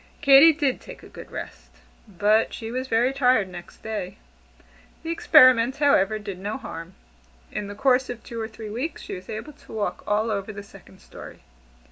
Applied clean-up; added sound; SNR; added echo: none; none; none; none.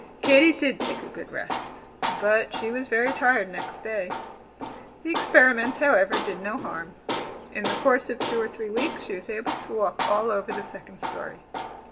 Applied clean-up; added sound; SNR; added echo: none; Tools; 8 dB; reverberation time 1.9 s.